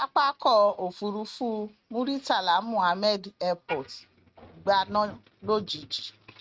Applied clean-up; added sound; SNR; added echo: neural mask model RNNoise.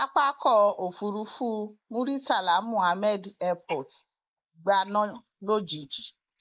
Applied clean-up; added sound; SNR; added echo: neural mask model Resemble Enhance denoiser.